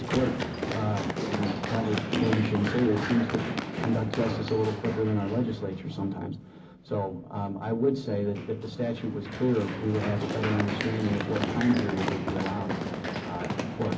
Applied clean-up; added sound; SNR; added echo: none; Run; 4 dB; reverberation time 0.4 s.